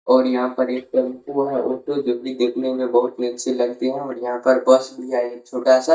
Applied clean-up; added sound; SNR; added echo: neural mask model DeepFilterNet 3.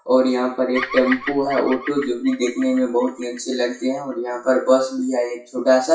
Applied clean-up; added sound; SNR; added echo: classical method WPE with log-MMSE.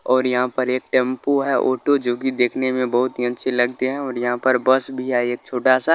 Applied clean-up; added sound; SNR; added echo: none; none; none; none.